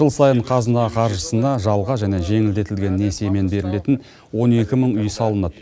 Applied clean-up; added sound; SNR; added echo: none; none; none; none.